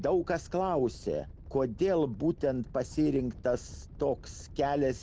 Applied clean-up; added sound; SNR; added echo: none; Animal; 16 dB; none.